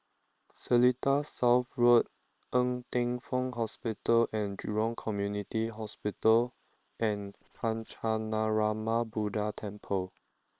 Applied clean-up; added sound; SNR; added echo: neural separator model SepFormer WHAM!.